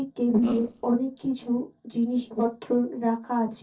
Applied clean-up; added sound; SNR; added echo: neural separator model SepFormer DNS4.